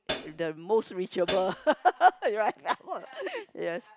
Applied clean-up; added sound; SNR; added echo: none; Hi-hat; 3 dB; none.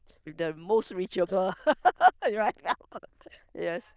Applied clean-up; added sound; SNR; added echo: neural diffusion model UNIVERSE++.